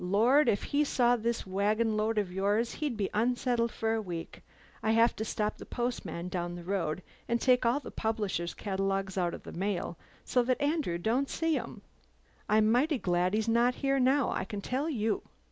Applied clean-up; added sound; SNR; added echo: none; none; none; none.